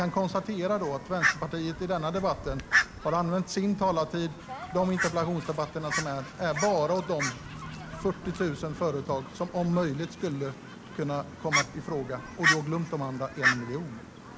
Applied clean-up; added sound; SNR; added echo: none; Fowl; 4 dB; none.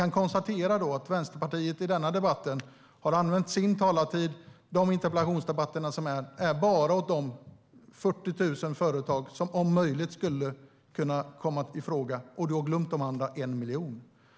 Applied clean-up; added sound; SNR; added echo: none; none; none; none.